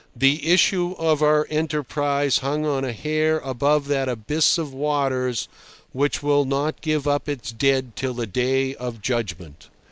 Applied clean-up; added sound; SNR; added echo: neural mask model Resemble Enhance denoiser.